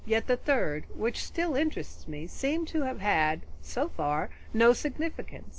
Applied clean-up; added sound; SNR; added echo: none; none; none; none.